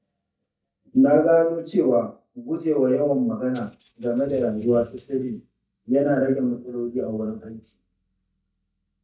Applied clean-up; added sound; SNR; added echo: neural mask model DeepFilterNet 3.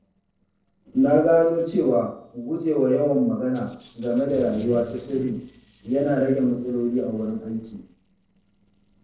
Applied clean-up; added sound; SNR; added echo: neural separator model SepFormer DNS4.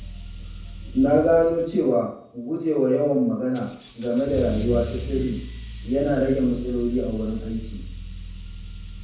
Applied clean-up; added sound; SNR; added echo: none; Engine starting / Accelerating, revving, vroom / Car; 10 dB; reverberation time 0.6 s.